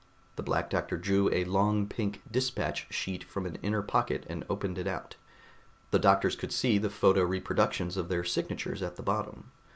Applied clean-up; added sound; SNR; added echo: none; none; none; none.